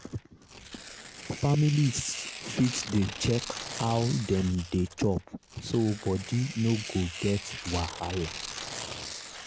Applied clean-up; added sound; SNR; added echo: none; Tearing; 10 dB; none.